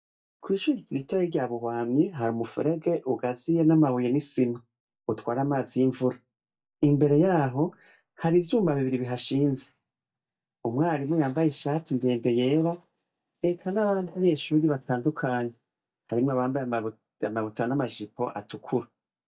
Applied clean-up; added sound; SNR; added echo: neural mask model DeepFilterNet 3.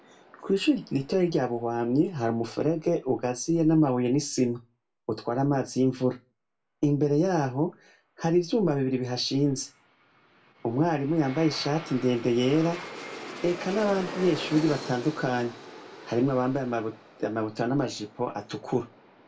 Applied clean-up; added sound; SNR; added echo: none; Aircraft; 17 dB; reverberation time 0.2 s.